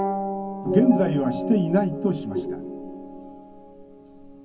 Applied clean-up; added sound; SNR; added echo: none; Bowed string instrument; 10 dB; reverberation time 0.3 s.